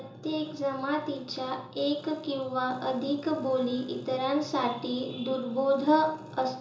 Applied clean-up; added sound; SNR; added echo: none; none; none; reverberation time 0.6 s.